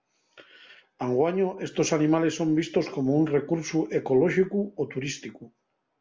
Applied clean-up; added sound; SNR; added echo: none; none; none; none.